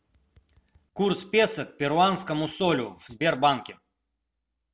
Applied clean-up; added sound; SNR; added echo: none; none; none; none.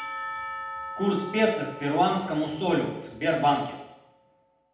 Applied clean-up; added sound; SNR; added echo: none; Church bell / Percussion; 12 dB; reverberation time 0.8 s.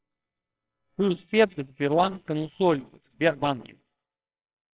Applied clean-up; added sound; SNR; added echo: neural separator model SepFormer WHAMR!.